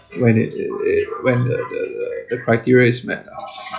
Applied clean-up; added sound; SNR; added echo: classical method log-MMSE.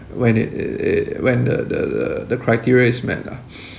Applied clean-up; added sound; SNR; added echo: none; none; none; none.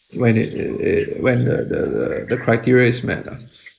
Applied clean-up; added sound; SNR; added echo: neural mask model Resemble Enhance denoiser.